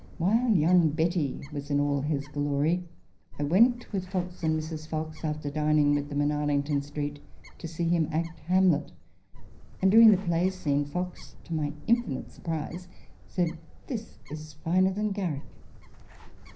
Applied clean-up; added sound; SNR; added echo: none; Bird; 15 dB; reverberation time 0.5 s.